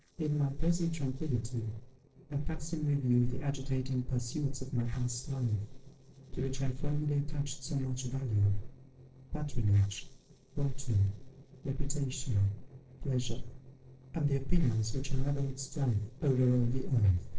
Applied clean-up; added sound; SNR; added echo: neural separator model SepFormer DNS4.